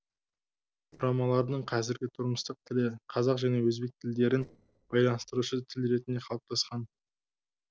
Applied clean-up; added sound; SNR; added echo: neural separator model SepFormer DNS4.